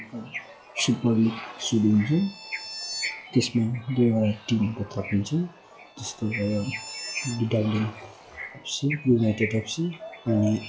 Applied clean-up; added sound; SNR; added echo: classical method log-MMSE.